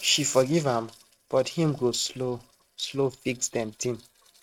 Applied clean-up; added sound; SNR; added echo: neural mask model RNNoise.